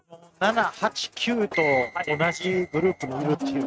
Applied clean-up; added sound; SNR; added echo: neural mask model RNNoise.